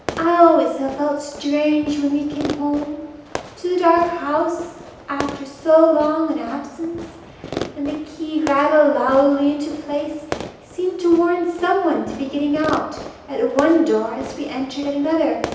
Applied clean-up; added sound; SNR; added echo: none; Fireworks; 14 dB; reverberation time 0.9 s.